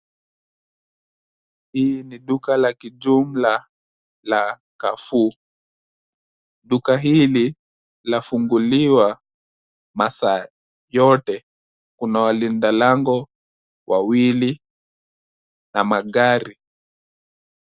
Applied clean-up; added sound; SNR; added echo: none; none; none; none.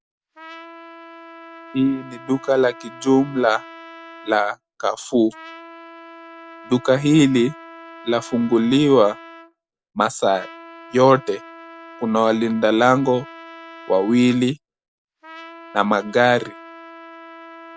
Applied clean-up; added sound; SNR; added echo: none; Trumpet; 19 dB; none.